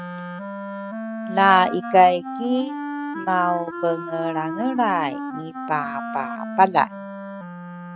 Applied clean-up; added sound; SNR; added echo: neural mask model RNNoise.